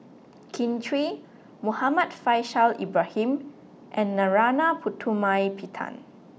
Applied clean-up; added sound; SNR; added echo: none; none; none; none.